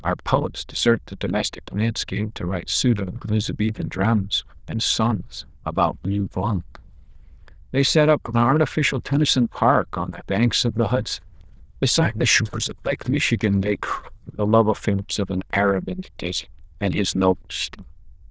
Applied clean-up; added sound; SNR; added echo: neural diffusion model UNIVERSE++.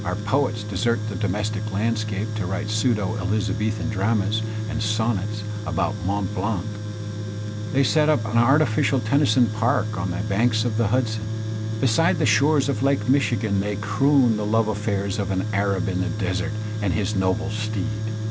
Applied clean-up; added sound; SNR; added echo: none; Tools; 3 dB; none.